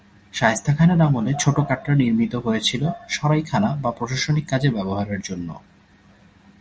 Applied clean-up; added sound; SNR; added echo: none; none; none; none.